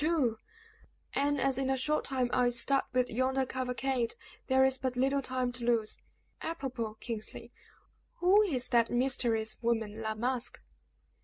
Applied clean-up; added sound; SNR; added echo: none; none; none; none.